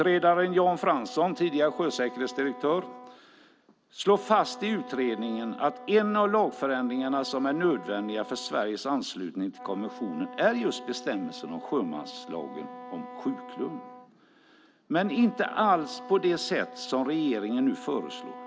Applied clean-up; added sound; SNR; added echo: none; Wind instrument, woodwind instrument; 16 dB; none.